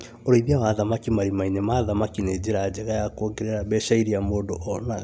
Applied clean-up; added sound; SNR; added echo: none; none; none; none.